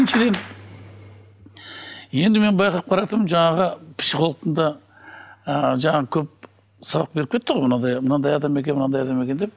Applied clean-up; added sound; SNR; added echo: none; none; none; none.